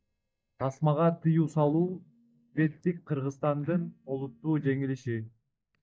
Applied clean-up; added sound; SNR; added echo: neural mask model DeepFilterNet 3.